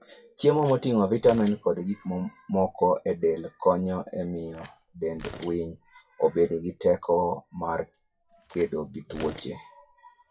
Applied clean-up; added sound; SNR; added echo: classical method WPE with log-MMSE.